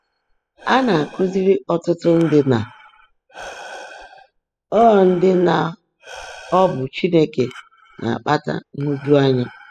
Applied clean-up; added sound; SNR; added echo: classical method spectral subtraction.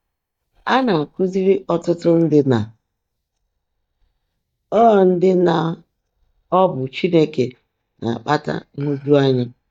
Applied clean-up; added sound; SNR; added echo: neural mask model DeepFilterNet 3.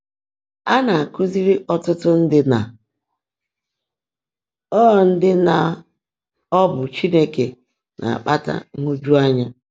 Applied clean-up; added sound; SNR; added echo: none; none; none; none.